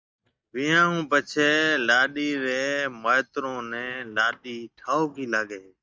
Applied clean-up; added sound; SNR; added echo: neural mask model DeepFilterNet 3.